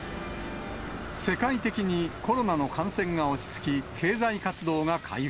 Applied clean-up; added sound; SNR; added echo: none; Organ; 16 dB; none.